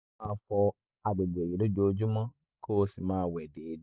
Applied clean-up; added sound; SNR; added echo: none; none; none; none.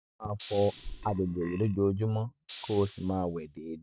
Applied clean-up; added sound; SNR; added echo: none; Burping, eructation + Hiss; 15 dB; none.